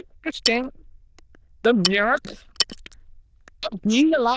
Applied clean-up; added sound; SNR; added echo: neural diffusion model UNIVERSE++.